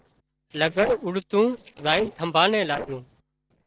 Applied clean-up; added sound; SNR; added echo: neural separator model SepFormer DNS4.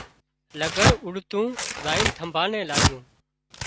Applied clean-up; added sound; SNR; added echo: none; Tearing; -2 dB; none.